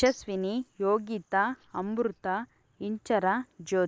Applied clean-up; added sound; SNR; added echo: neural mask model Resemble Enhance denoiser.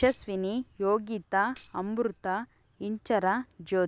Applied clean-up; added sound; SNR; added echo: none; Tambourine; 11 dB; none.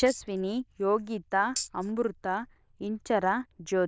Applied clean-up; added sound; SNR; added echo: neural diffusion model UNIVERSE++.